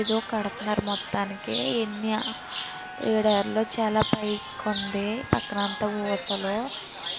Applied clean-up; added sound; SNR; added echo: none; Chirp, tweet; 7 dB; none.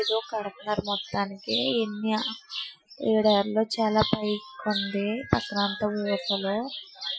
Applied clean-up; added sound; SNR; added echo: classical method Wiener filter.